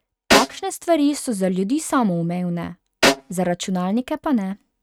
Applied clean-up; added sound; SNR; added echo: neural mask model RNNoise.